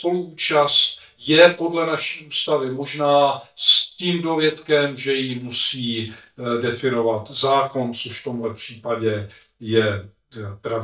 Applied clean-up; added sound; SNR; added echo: neural mask model DeepFilterNet 3.